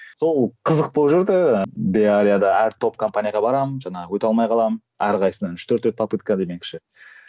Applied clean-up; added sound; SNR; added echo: none; none; none; none.